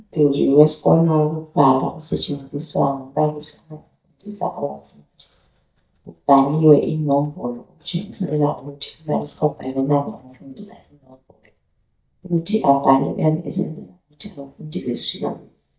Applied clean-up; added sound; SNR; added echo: neural mask model DeepFilterNet 3.